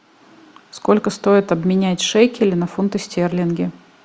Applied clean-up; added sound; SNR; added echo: none; none; none; none.